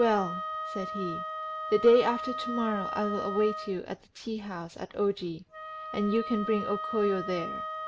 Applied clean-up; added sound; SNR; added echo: none; Wind instrument, woodwind instrument; 7 dB; none.